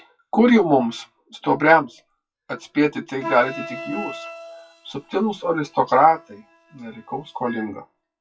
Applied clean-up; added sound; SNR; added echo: classical method WPE with log-MMSE.